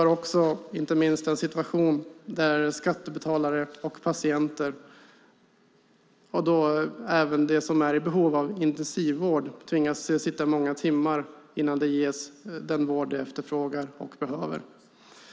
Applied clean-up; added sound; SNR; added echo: none; none; none; none.